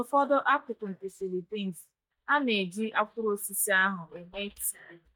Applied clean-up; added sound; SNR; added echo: neural mask model DeepFilterNet 3.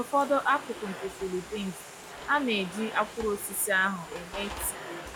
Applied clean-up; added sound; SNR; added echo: none; Domestic sounds, home sounds; 12 dB; none.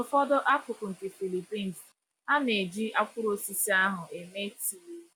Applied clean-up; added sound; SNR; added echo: none; none; none; none.